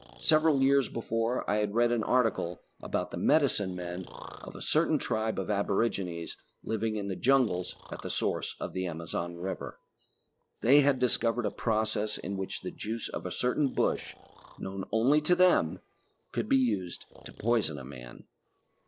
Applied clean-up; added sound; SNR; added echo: neural separator model SepFormer DNS4.